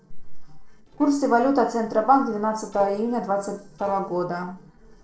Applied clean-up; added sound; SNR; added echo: neural separator model SepFormer DNS4.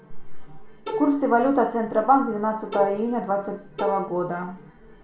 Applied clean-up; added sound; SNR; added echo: none; Bowed string instrument; 10 dB; reverberation time 0.4 s.